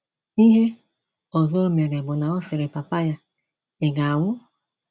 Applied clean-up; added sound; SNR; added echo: none; none; none; none.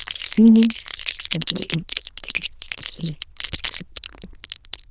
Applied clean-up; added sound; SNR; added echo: neural diffusion model UNIVERSE++.